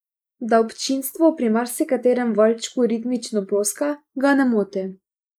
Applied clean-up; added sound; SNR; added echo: neural mask model Resemble Enhance denoiser.